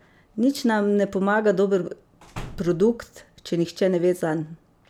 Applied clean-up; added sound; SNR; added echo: none; Slam; 15 dB; none.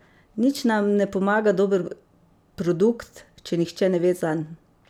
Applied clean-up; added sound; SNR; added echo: none; none; none; none.